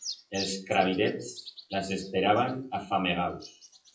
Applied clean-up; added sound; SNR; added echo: classical method WPE with log-MMSE.